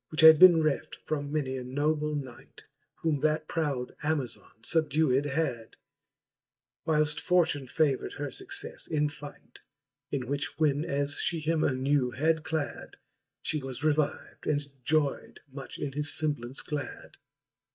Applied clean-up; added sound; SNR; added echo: neural mask model DeepFilterNet 3.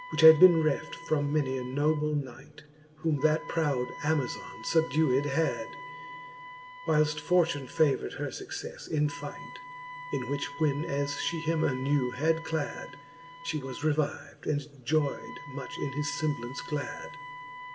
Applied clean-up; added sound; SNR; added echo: none; Wind instrument, woodwind instrument; 15 dB; reverberation time 2.3 s.